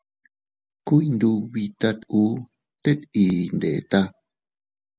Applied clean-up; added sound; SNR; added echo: none; none; none; none.